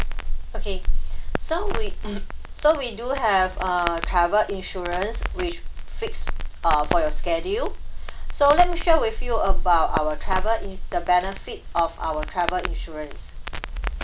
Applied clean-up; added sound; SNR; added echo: none; Crackle; -2 dB; none.